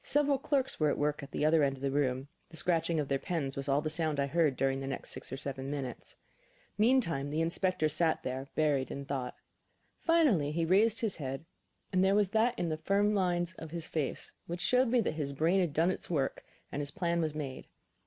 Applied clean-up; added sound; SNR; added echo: none; none; none; none.